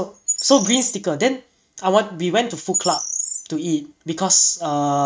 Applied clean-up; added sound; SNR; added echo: neural mask model RNNoise.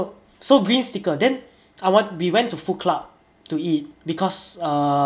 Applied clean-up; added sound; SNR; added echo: none; Bird; 8 dB; none.